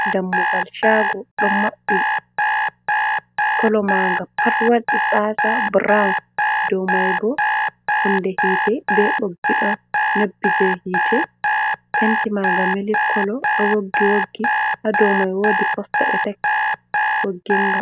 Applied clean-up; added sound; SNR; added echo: none; Alarm; -2 dB; none.